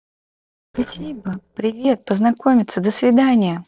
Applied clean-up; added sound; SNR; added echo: neural separator model SepFormer DNS4.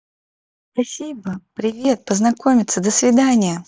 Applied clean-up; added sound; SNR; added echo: neural mask model Resemble Enhance denoiser.